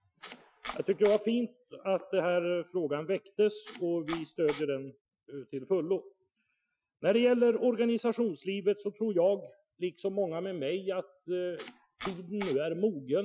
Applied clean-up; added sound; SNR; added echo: classical method Wiener filter.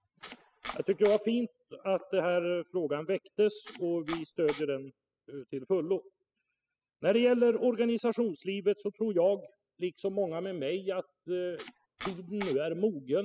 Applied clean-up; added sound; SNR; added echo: classical method spectral subtraction.